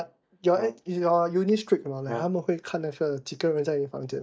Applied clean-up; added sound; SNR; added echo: neural mask model DeepFilterNet 3.